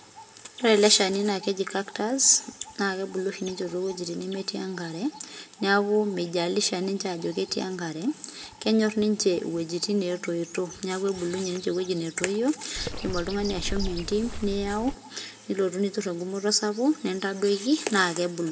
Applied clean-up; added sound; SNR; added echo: none; Bird; 6 dB; reverberation time 0.7 s.